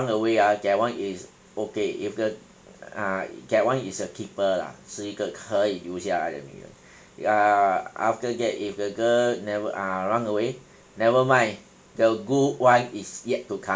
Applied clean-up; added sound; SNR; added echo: none; none; none; none.